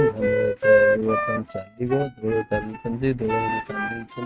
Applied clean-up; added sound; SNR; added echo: neural mask model RNNoise.